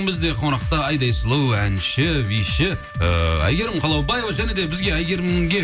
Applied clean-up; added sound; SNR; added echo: none; Wind instrument, woodwind instrument; 20 dB; none.